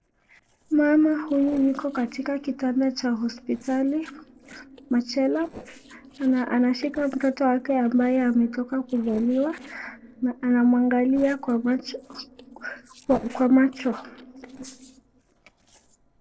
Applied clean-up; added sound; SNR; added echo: neural separator model SepFormer DNS4.